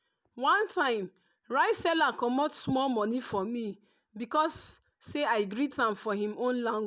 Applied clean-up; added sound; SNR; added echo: none; none; none; none.